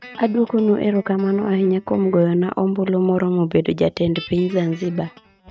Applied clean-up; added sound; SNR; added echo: neural mask model RNNoise.